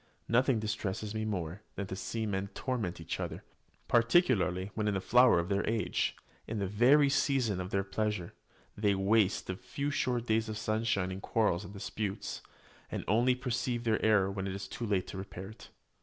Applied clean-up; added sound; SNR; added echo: none; none; none; none.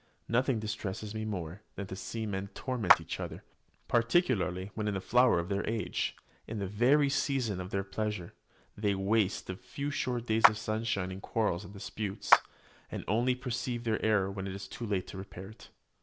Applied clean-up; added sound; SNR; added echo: none; Clapping; 1 dB; none.